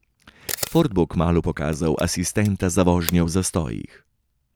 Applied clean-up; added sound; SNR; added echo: none; Camera; 14 dB; none.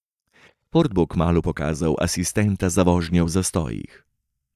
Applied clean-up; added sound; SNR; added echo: neural mask model DeepFilterNet 3.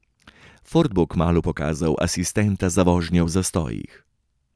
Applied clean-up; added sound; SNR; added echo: none; none; none; none.